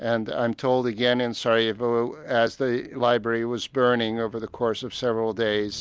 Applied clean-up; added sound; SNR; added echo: none; none; none; none.